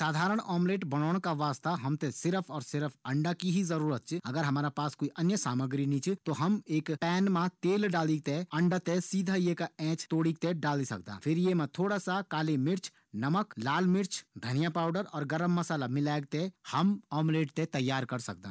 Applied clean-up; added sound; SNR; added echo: none; none; none; none.